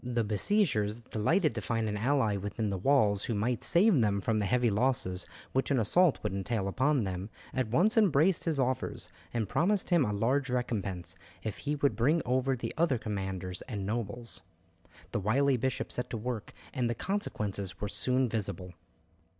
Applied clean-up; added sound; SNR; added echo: none; none; none; none.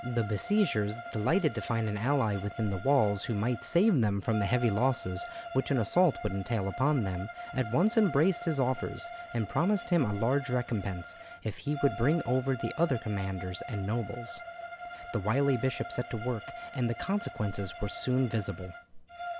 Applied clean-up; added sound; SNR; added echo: none; Bowed string instrument; 12 dB; none.